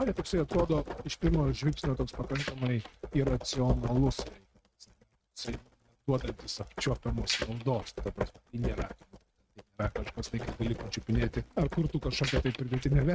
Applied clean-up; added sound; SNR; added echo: neural mask model RNNoise.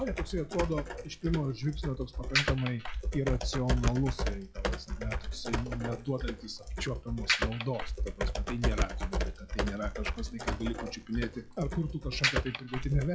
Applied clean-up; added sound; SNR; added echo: classical method log-MMSE.